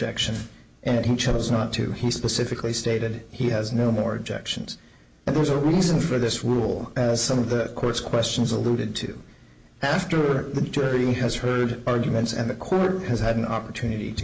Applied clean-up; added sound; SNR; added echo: none; none; none; none.